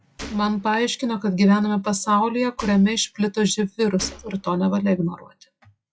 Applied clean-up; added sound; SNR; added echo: classical method log-MMSE.